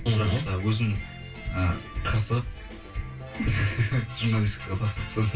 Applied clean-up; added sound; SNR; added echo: none; none; none; reverberation time 0.2 s.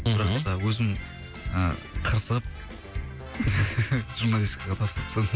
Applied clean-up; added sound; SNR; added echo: none; none; none; none.